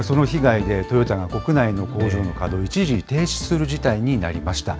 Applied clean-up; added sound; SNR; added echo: none; none; none; none.